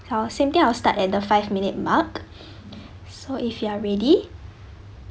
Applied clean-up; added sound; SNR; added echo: none; none; none; none.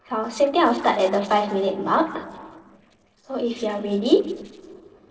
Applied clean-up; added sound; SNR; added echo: neural separator model SepFormer DNS4.